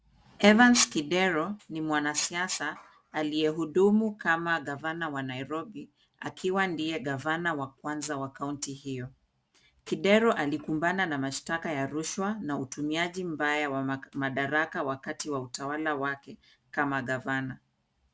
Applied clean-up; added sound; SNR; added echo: none; none; none; none.